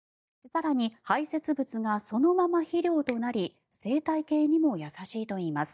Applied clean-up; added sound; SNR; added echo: neural mask model DeepFilterNet 3.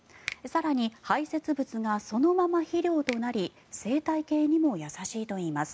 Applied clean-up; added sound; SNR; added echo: none; Finger snapping; 19 dB; none.